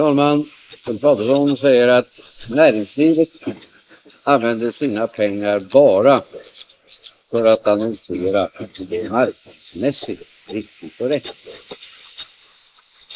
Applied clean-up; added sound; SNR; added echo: neural mask model Resemble Enhance denoiser.